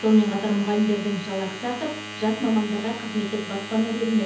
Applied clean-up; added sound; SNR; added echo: none; Domestic sounds, home sounds; 12 dB; reverberation time 0.7 s.